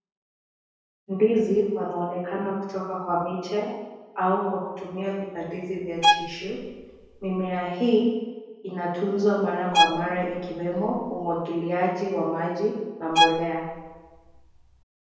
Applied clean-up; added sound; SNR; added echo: none; Bowed string instrument; 0 dB; reverberation time 1.2 s.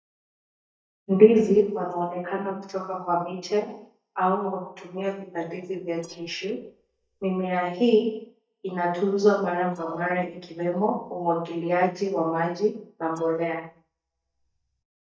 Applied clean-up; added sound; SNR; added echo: neural mask model DeepFilterNet 3.